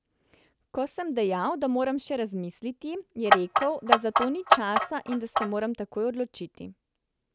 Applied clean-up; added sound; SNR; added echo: none; Clock; -5 dB; none.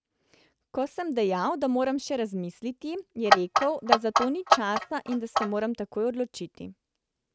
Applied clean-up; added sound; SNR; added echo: neural mask model RNNoise.